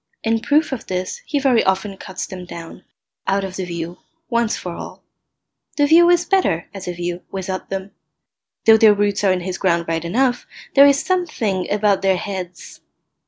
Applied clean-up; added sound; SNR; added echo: none; none; none; none.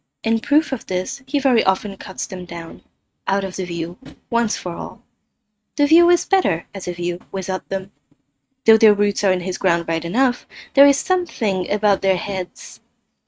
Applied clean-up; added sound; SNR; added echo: neural mask model RNNoise.